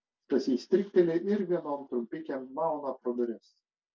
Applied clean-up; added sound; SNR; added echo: none; none; none; none.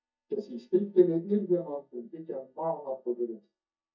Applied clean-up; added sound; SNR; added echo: neural mask model DeepFilterNet 3.